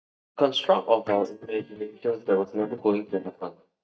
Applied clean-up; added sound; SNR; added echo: neural mask model DeepFilterNet 3.